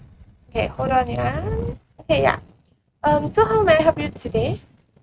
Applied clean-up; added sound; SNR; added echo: neural mask model RNNoise.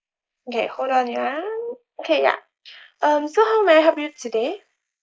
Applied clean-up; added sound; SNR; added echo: neural mask model Resemble Enhance denoiser.